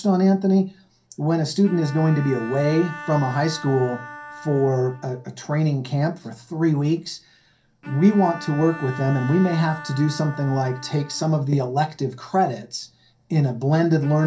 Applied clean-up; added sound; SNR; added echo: none; Bowed string instrument; 17 dB; reverberation time 0.3 s.